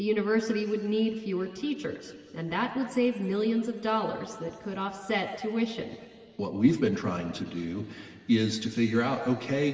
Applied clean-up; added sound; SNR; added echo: none; none; none; reverberation time 2.3 s.